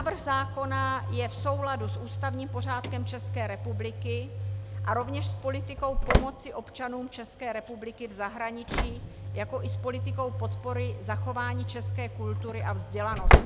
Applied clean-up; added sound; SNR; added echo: none; Slam / Engine; -4 dB; none.